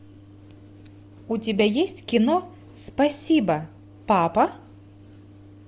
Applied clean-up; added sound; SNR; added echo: none; none; none; none.